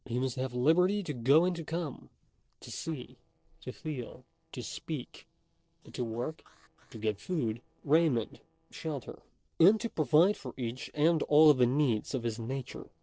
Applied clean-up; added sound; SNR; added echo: neural separator model SepFormer DNS4.